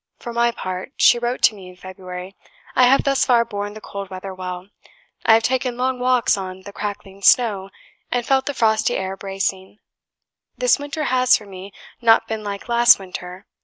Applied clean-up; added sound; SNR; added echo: none; none; none; none.